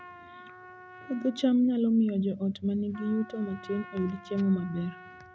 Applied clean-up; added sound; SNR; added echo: none; Trumpet; 20 dB; none.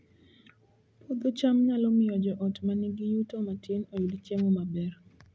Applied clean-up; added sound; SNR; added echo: none; none; none; none.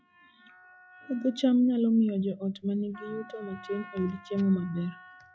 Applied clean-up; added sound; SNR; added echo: classical method log-MMSE.